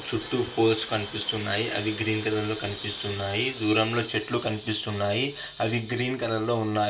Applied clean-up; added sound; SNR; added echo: none; Domestic sounds, home sounds; 20 dB; reverberation time 0.2 s.